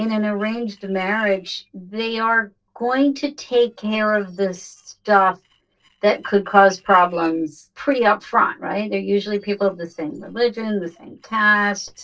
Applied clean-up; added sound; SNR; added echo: neural separator model SepFormer DNS4.